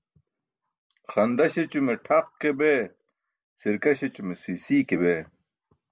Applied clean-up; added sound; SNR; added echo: none; none; none; none.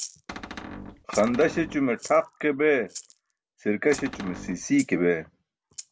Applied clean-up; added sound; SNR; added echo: none; Rattle (instrument) + Cupboard open or close; 15 dB; none.